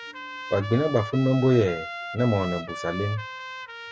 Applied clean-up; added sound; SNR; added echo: none; Trumpet; 11 dB; none.